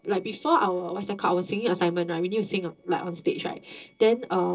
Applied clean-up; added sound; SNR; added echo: neural separator model SepFormer DNS4.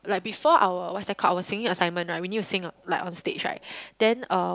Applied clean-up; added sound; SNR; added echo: none; none; none; none.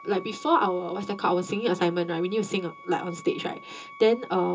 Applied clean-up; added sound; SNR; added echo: none; Wind instrument, woodwind instrument; 19 dB; reverberation time 0.2 s.